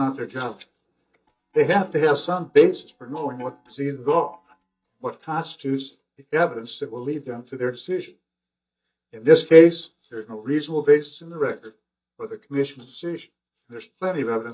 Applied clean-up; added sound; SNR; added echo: neural mask model DeepFilterNet 3.